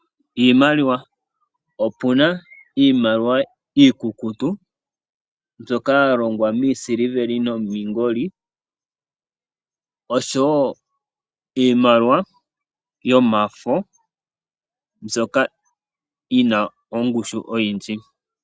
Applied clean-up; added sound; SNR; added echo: none; none; none; none.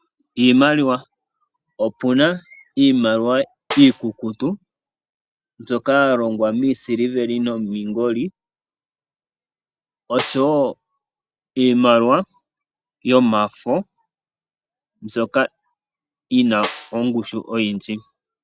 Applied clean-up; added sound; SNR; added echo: none; Snare drum; 13 dB; none.